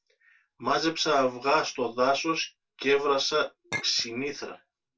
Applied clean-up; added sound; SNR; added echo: none; Chink, clink; 9 dB; reverberation time 0.2 s.